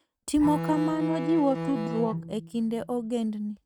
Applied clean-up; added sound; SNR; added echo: neural mask model RNNoise.